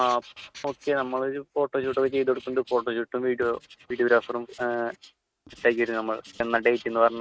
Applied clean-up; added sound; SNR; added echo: neural mask model RNNoise.